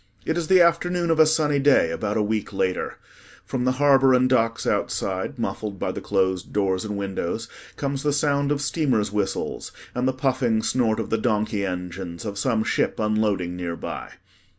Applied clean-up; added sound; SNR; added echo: none; none; none; none.